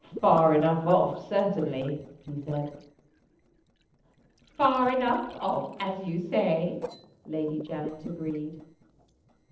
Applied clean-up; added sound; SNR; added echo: neural separator model SepFormer DNS4.